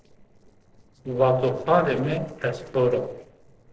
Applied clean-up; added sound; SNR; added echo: neural separator model SepFormer DNS4.